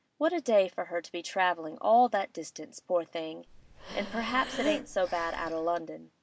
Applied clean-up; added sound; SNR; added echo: none; Breathing; 9 dB; none.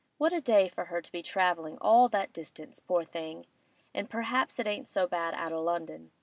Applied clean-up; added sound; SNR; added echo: none; none; none; none.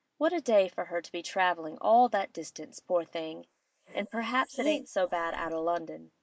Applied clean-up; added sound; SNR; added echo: neural mask model Resemble Enhance denoiser.